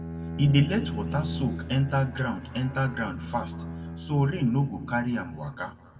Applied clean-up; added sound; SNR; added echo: none; Bowed string instrument; 9 dB; reverberation time 1.1 s.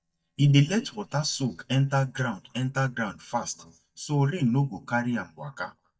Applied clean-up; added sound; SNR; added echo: neural mask model DeepFilterNet 3.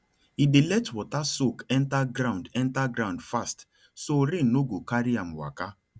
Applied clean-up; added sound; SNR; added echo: none; none; none; none.